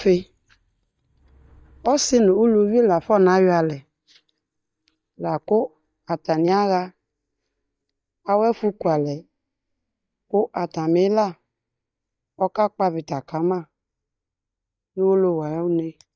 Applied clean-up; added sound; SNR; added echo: neural mask model DeepFilterNet 3.